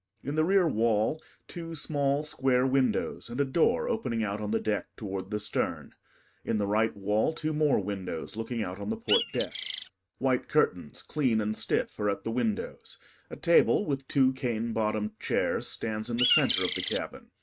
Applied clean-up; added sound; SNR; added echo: neural mask model RNNoise.